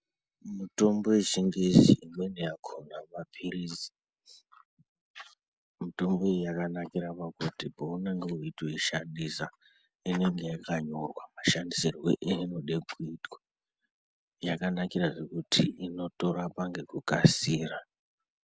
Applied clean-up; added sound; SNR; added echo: none; none; none; none.